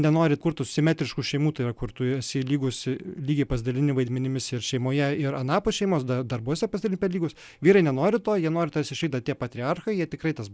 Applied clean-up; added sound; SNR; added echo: none; none; none; none.